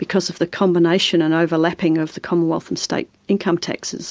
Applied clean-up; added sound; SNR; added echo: none; none; none; none.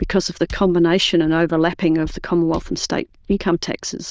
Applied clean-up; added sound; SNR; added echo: neural diffusion model UNIVERSE++.